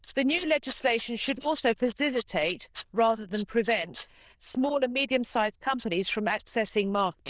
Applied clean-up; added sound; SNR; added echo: neural diffusion model UNIVERSE++.